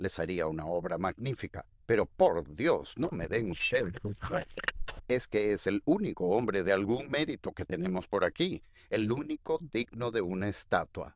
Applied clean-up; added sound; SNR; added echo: neural diffusion model UNIVERSE++.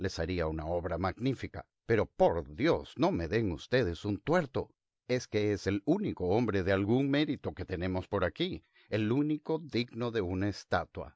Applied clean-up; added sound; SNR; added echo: none; none; none; none.